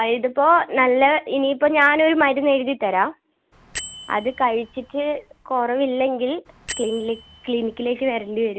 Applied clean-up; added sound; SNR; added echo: none; Bell; 17 dB; none.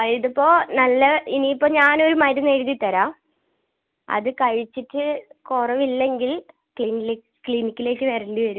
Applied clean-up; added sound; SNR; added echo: none; none; none; none.